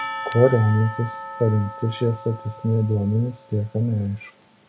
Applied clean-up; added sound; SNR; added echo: none; Percussion; 13 dB; none.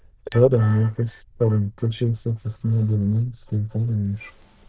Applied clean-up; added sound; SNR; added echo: neural diffusion model UNIVERSE++.